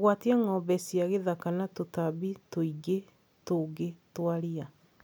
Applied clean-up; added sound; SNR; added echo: none; none; none; none.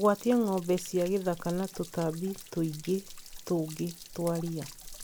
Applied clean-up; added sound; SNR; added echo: none; Stream / Trickle, dribble / Splash, splatter; 16 dB; none.